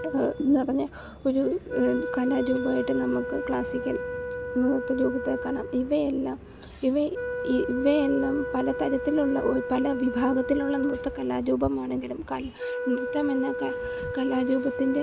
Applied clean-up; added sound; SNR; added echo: none; Wind instrument, woodwind instrument; 7 dB; none.